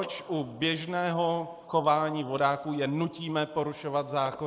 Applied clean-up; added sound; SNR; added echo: neural mask model Resemble Enhance denoiser.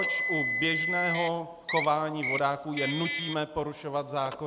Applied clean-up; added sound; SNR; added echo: none; Car; 3 dB; none.